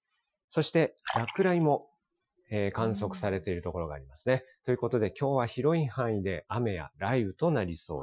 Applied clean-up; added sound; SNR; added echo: classical method Wiener filter.